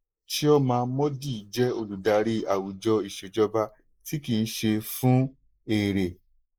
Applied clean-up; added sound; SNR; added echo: neural mask model Resemble Enhance denoiser.